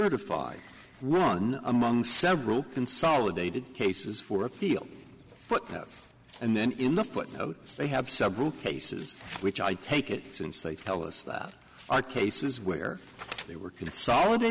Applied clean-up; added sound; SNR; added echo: none; none; none; none.